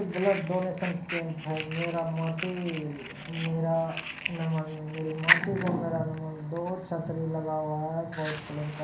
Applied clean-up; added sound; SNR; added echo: none; Fire; 5 dB; reverberation time 0.6 s.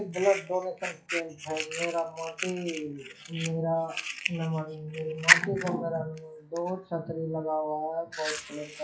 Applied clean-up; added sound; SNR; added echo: classical method WPE with log-MMSE.